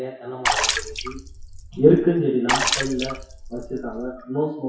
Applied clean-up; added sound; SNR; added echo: classical method WPE with log-MMSE.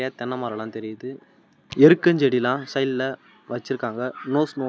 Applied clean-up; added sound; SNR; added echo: none; none; none; none.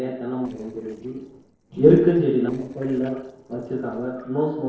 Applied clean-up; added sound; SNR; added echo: neural separator model SepFormer DNS4.